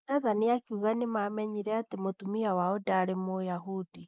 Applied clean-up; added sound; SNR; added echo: neural mask model Resemble Enhance denoiser.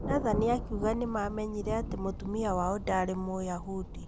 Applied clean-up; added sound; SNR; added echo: none; Thunder; 5 dB; none.